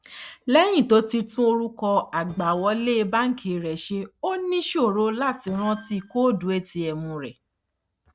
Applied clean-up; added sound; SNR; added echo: neural separator model SepFormer DNS4.